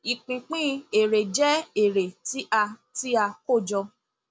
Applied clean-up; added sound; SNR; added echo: none; none; none; none.